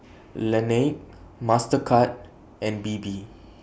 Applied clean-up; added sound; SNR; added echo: none; none; none; none.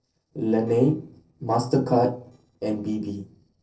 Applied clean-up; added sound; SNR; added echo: neural separator model SepFormer DNS4.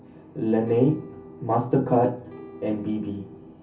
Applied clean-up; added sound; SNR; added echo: none; Acoustic guitar / Strum; 19 dB; reverberation time 0.3 s.